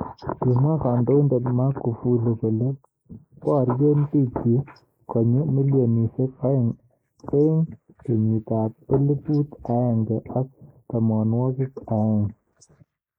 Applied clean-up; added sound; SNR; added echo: neural mask model Resemble Enhance denoiser.